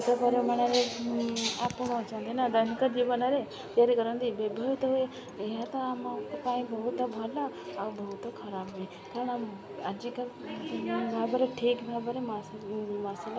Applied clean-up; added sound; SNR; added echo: none; none; none; none.